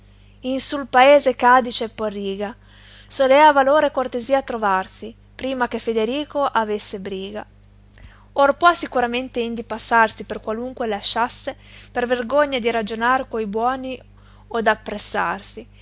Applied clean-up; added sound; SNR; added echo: none; none; none; none.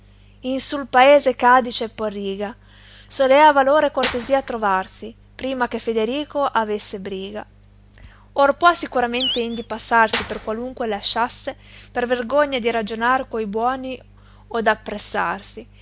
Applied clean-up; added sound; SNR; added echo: none; Clapping / Drum kit + Animal; 11 dB; none.